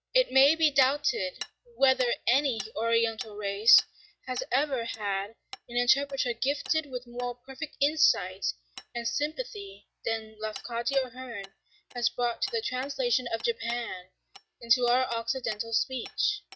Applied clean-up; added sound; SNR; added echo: neural mask model RNNoise.